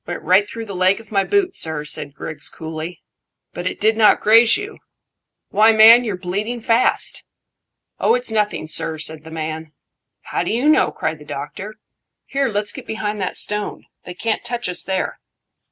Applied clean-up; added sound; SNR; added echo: none; none; none; none.